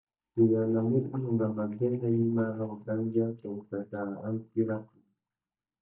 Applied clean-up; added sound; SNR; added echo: neural mask model DeepFilterNet 3.